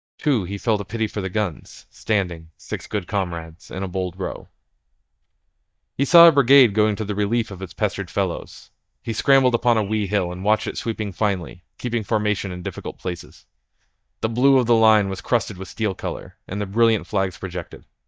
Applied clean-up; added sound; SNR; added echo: neural mask model DeepFilterNet 3.